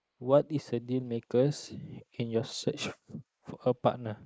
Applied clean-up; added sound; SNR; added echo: neural mask model Resemble Enhance denoiser.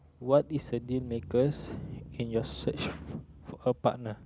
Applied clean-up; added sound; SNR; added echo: none; Engine starting / Accelerating, revving, vroom / Motor vehicle (road); 15 dB; none.